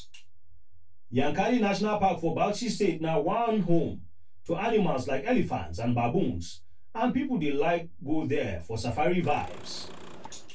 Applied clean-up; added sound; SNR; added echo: none; Engine / Car; 19 dB; reverberation time 0.1 s.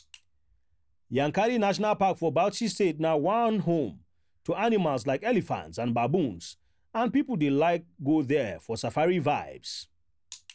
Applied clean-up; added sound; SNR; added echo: none; none; none; none.